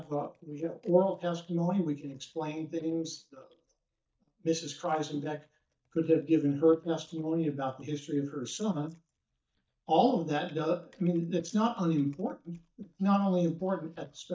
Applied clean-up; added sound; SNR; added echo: neural mask model DeepFilterNet 3.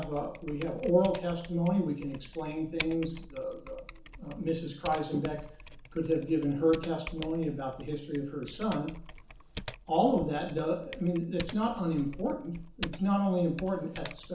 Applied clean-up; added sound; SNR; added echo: none; Typing; 12 dB; reverberation time 0.7 s.